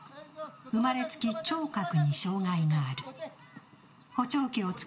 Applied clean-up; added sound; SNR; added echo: none; none; none; reverberation time 0.4 s.